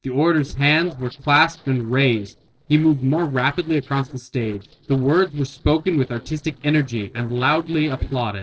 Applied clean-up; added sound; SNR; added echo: neural separator model SepFormer DNS4.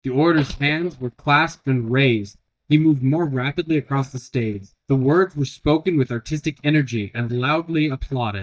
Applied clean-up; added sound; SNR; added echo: neural mask model DeepFilterNet 3.